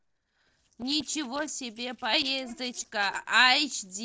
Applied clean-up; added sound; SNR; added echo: neural separator model SepFormer DNS4.